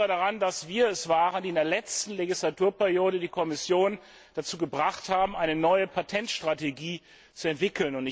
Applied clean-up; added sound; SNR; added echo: none; none; none; none.